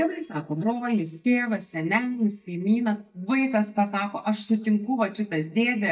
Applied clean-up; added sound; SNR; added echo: neural mask model DeepFilterNet 3.